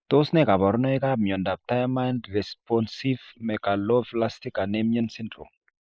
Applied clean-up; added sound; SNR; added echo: neural mask model Resemble Enhance denoiser.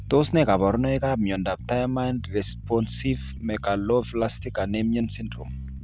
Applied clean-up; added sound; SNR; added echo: none; Bass guitar; 11 dB; none.